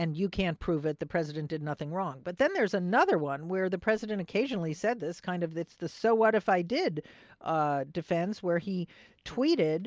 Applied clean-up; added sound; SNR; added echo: none; none; none; none.